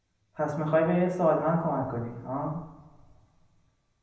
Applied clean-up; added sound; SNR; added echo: none; none; none; reverberation time 0.8 s.